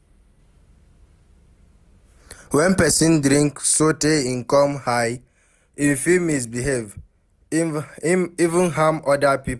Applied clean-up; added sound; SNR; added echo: none; none; none; none.